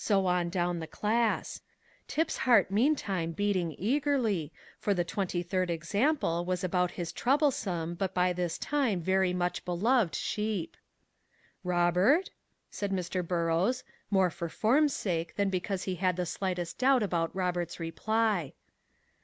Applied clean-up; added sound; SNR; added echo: none; none; none; none.